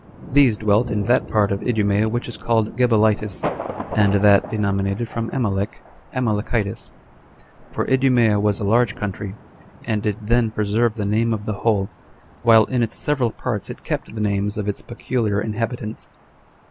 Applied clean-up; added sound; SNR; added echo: none; Thunder; 16 dB; none.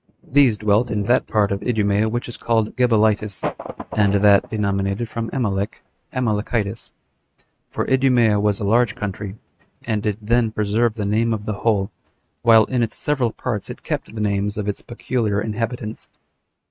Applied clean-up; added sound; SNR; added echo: neural mask model RNNoise.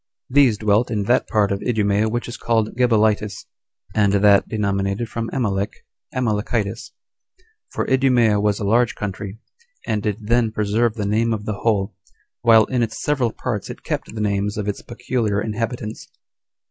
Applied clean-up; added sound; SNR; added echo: none; none; none; none.